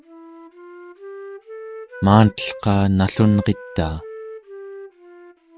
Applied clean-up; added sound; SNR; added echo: none; Wind instrument, woodwind instrument; 16 dB; none.